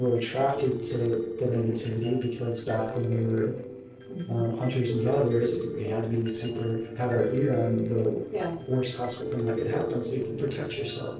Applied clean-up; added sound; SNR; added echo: neural separator model SepFormer DNS4.